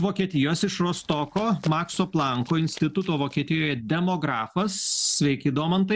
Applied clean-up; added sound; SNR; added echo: neural separator model SepFormer DNS4.